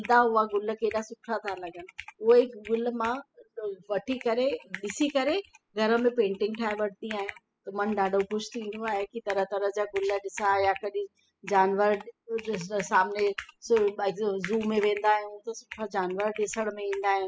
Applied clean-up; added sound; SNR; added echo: classical method spectral subtraction.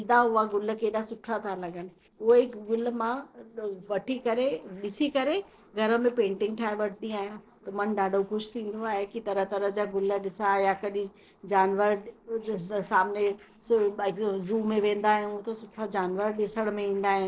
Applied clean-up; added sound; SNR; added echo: neural separator model SepFormer DNS4.